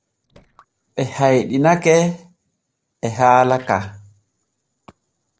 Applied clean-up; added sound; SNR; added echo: neural separator model SepFormer DNS4.